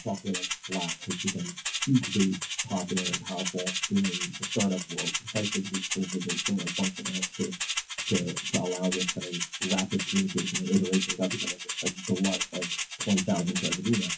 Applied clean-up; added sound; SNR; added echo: classical method WPE with log-MMSE.